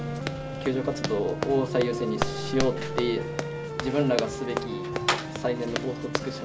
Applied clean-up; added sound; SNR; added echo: none; Wind instrument, woodwind instrument + Run; 5 dB; none.